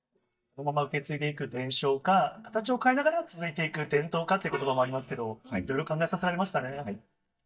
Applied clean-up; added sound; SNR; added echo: neural mask model DeepFilterNet 3.